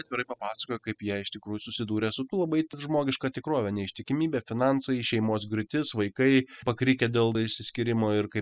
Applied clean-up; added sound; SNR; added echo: classical method spectral subtraction.